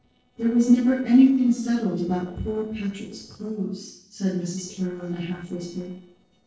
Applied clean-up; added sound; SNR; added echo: neural separator model SepFormer DNS4.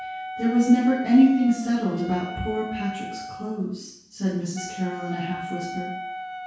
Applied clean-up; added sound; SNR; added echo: none; Wind instrument, woodwind instrument; 11 dB; reverberation time 0.6 s.